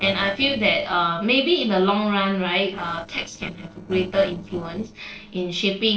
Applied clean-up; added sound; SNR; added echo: neural separator model SepFormer DNS4.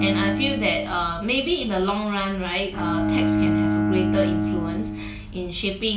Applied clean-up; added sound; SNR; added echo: none; Bowed string instrument; 0 dB; reverberation time 0.4 s.